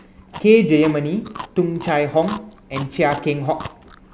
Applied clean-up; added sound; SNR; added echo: none; Chewing, mastication; 17 dB; none.